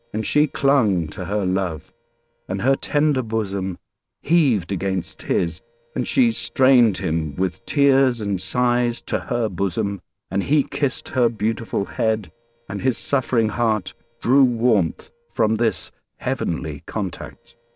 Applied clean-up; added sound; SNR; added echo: neural separator model SepFormer DNS4.